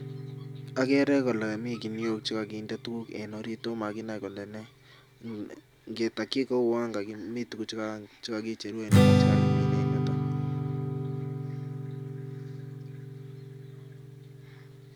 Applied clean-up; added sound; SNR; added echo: none; Strum; -3 dB; none.